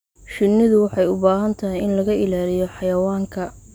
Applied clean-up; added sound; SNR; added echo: none; none; none; none.